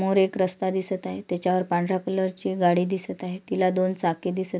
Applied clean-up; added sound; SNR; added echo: none; none; none; none.